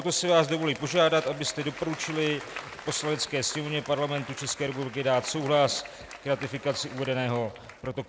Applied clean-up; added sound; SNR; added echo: none; Applause; 14 dB; none.